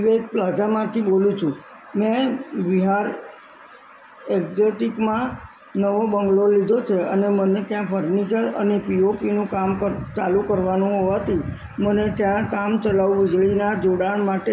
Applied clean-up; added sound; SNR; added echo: none; none; none; none.